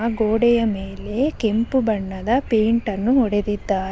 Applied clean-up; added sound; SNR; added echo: none; Subway, metro, underground / Wind; 15 dB; none.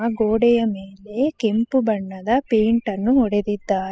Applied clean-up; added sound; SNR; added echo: classical method spectral subtraction.